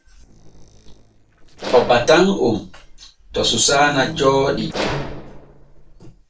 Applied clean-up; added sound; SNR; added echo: neural separator model SepFormer DNS4.